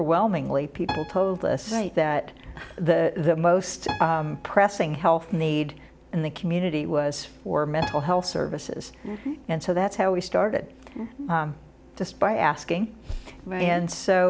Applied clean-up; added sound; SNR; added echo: none; Piano; 16 dB; none.